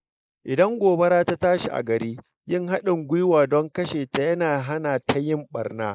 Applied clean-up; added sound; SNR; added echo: neural mask model Resemble Enhance denoiser.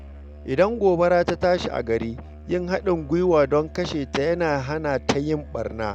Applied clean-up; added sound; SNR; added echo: none; Musical instrument; 17 dB; none.